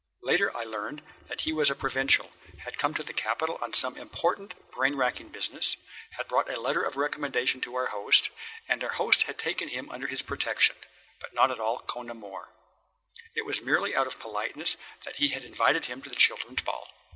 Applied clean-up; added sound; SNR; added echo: none; none; none; none.